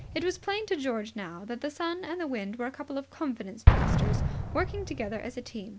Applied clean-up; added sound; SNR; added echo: none; Explosion; -4 dB; none.